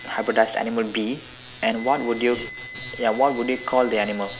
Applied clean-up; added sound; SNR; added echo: none; Wind instrument, woodwind instrument; 17 dB; none.